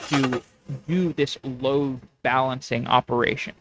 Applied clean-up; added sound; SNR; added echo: neural mask model RNNoise.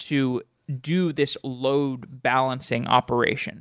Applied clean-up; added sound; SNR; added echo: none; none; none; none.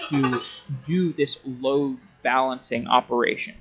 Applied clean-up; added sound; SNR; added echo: classical method log-MMSE.